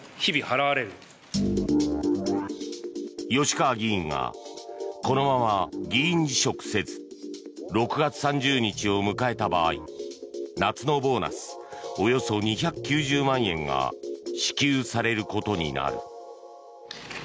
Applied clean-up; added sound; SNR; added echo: none; none; none; none.